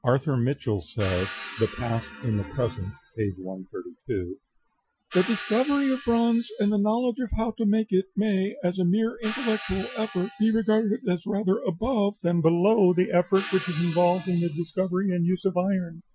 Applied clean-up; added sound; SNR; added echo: classical method Wiener filter.